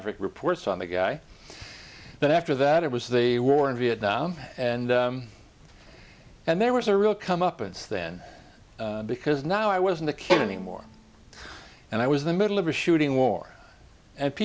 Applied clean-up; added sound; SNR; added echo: none; Bowed string instrument; 6 dB; none.